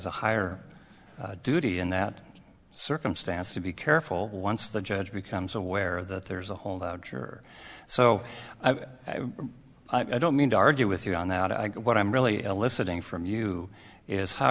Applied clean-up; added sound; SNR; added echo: none; none; none; none.